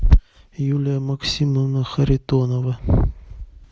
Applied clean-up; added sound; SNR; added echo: none; none; none; none.